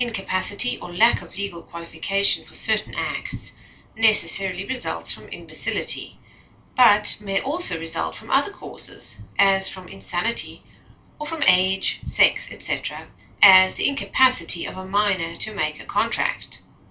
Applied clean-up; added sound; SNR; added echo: none; none; none; reverberation time 0.2 s.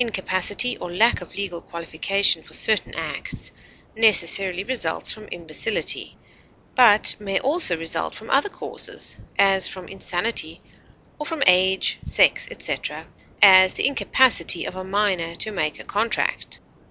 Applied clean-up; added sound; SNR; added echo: none; none; none; none.